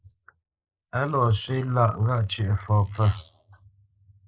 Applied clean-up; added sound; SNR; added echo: neural mask model Resemble Enhance denoiser.